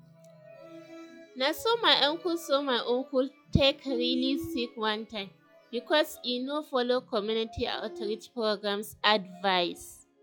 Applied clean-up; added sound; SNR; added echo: classical method log-MMSE.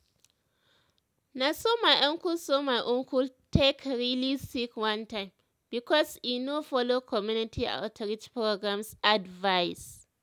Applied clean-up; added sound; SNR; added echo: none; none; none; none.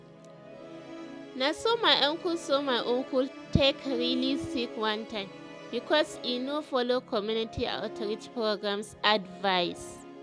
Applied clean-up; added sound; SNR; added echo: none; Musical instrument; 12 dB; none.